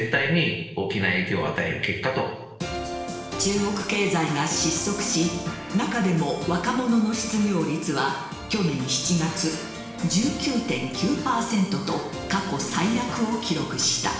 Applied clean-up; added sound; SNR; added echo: none; none; none; reverberation time 0.9 s.